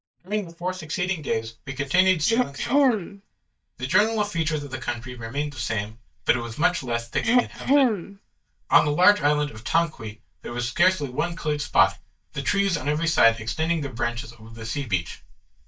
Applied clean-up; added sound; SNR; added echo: neural mask model DeepFilterNet 3.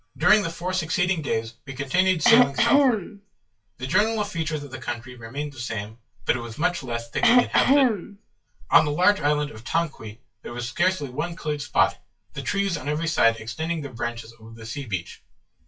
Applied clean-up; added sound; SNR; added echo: classical method WPE with log-MMSE.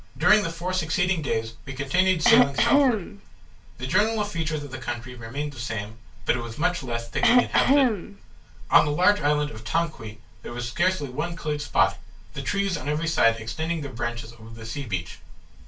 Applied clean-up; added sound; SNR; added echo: none; Cough; -4 dB; reverberation time 0.2 s.